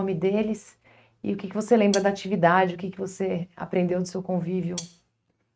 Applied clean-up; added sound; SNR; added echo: neural mask model RNNoise.